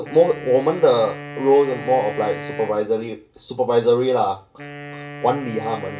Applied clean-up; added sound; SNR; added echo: none; Wind instrument, woodwind instrument; 15 dB; reverberation time 0.2 s.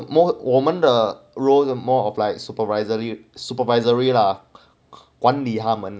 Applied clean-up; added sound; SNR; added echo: none; none; none; none.